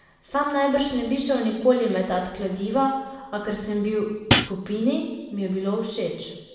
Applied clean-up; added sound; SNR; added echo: none; Hi-hat; -4 dB; reverberation time 1.1 s.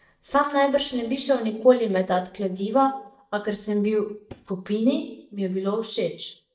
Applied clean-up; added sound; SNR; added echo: neural mask model DeepFilterNet 3.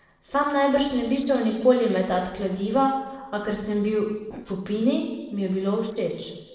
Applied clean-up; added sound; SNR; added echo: neural separator model SepFormer DNS4.